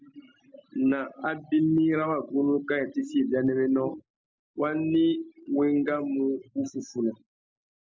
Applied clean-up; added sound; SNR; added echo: none; none; none; none.